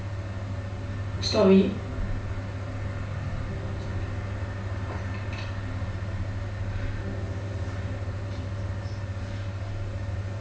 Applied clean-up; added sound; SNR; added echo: none; Electric guitar / Strum; 17 dB; reverberation time 0.3 s.